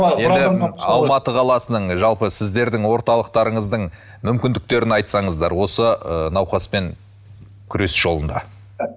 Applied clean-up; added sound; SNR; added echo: none; none; none; none.